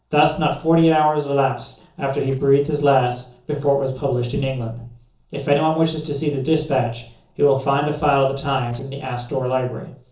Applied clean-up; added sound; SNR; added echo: neural separator model SepFormer DNS4.